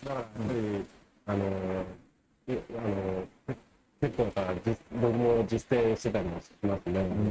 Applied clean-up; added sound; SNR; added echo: neural mask model RNNoise.